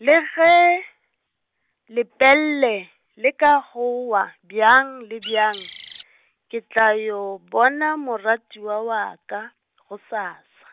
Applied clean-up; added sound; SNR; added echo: none; Bird; 13 dB; none.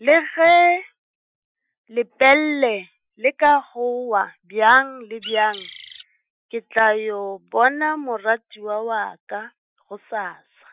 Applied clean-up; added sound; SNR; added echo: classical method Wiener filter.